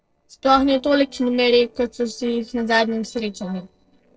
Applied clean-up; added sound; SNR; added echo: neural separator model SepFormer DNS4.